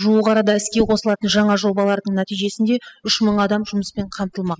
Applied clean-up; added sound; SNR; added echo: classical method spectral subtraction.